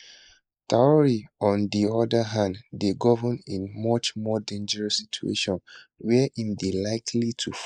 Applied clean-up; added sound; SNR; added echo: neural mask model Resemble Enhance denoiser.